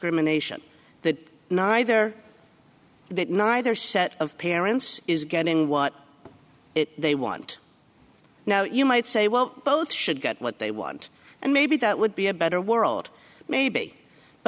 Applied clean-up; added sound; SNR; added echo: none; none; none; none.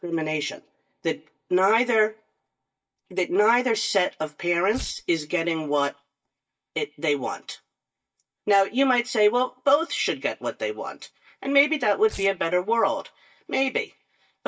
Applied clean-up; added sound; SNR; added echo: neural mask model DeepFilterNet 3.